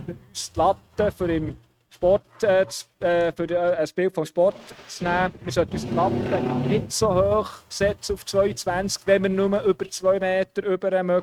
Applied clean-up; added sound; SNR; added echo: neural mask model RNNoise.